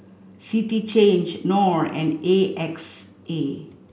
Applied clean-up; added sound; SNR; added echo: none; none; none; none.